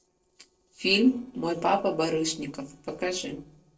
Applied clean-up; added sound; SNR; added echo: neural separator model SepFormer DNS4.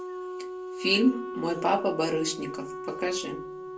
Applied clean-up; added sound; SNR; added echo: none; Wind instrument, woodwind instrument; 8 dB; reverberation time 0.2 s.